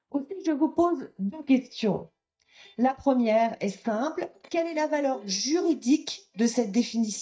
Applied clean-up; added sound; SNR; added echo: neural mask model DeepFilterNet 3.